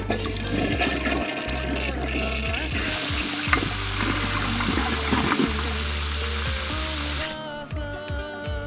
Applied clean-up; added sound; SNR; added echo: none; Toilet flush / Water tap, faucet; -2 dB; none.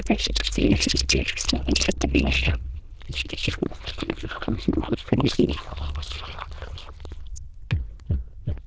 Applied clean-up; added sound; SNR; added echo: neural diffusion model UNIVERSE++.